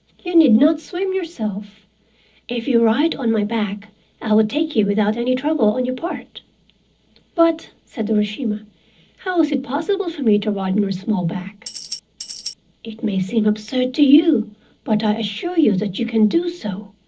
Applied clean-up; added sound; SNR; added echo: neural separator model SepFormer DNS4.